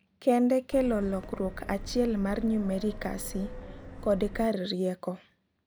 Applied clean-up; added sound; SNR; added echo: none; Subway, metro, underground; 11 dB; none.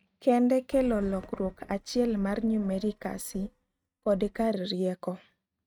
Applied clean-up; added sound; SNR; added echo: neural mask model RNNoise.